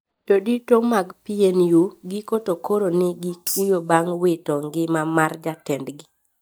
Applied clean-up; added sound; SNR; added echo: neural mask model DeepFilterNet 3.